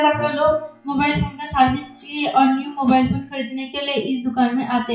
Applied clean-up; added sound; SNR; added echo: classical method WPE with log-MMSE.